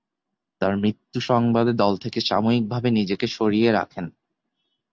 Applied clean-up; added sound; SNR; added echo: none; none; none; none.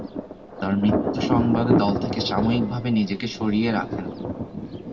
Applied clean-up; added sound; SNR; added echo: none; Thunder; 2 dB; reverberation time 1.3 s.